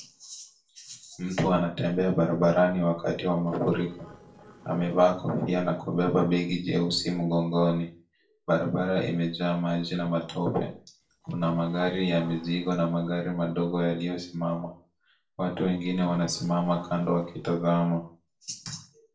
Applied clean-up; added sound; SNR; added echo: neural separator model SepFormer DNS4.